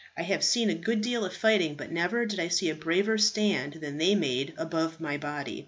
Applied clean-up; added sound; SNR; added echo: none; none; none; none.